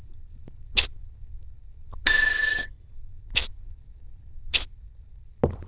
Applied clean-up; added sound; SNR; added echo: neural diffusion model UNIVERSE++.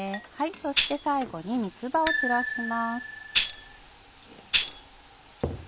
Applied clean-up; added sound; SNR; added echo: none; Bicycle bell + Tambourine; 1 dB; none.